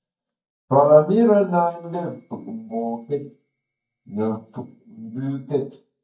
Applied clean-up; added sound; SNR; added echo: neural mask model DeepFilterNet 3.